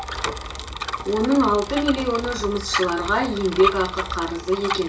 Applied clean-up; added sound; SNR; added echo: none; Bicycle; 6 dB; reverberation time 0.3 s.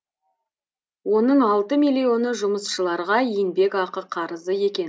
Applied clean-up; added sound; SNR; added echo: none; none; none; none.